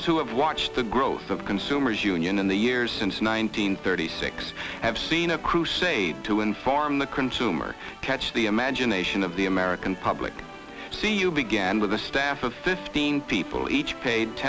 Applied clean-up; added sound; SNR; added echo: none; none; none; none.